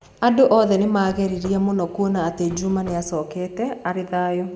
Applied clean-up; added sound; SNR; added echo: none; Knock / Wood; 20 dB; none.